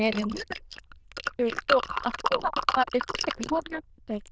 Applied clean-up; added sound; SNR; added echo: neural diffusion model UNIVERSE++.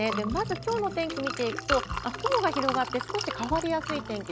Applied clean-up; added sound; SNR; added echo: none; Liquid; 5 dB; none.